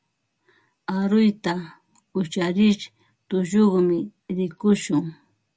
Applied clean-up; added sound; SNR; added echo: none; none; none; none.